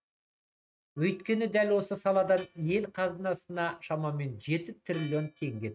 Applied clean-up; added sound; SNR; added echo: neural mask model RNNoise.